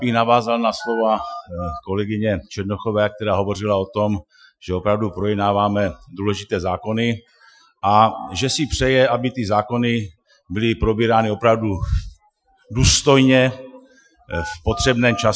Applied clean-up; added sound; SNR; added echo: classical method Wiener filter.